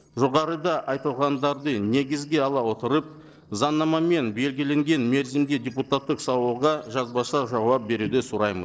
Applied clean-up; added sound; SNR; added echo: neural separator model SepFormer DNS4.